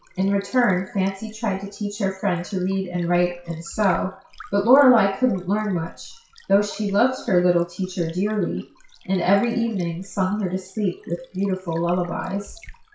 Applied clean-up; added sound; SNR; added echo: classical method WPE with log-MMSE.